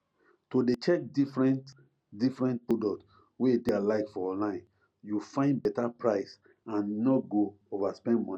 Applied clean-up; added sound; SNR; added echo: none; none; none; none.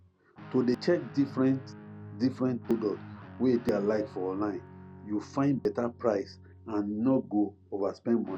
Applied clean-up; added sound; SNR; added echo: none; Guitar; 17 dB; none.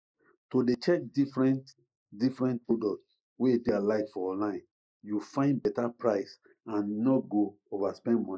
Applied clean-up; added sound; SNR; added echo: neural mask model Resemble Enhance denoiser.